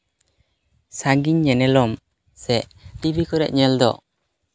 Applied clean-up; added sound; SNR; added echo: none; none; none; none.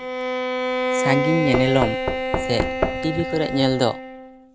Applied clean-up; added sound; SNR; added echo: none; Bowed string instrument + Knock; 0 dB; none.